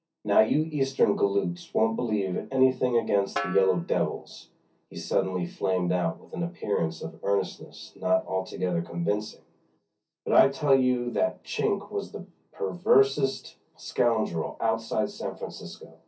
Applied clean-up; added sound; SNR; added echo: none; Snare drum; 12 dB; reverberation time 0.3 s.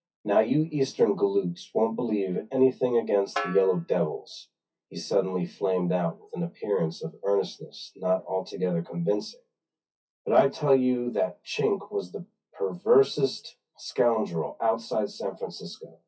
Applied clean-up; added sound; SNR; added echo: classical method WPE with log-MMSE.